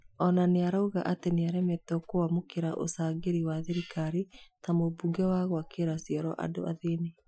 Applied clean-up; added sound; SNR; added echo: classical method Wiener filter.